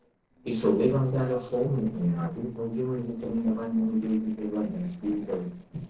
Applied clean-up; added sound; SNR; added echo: neural separator model SepFormer DNS4.